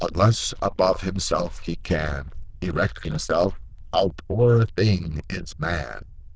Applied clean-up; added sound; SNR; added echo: neural diffusion model UNIVERSE++.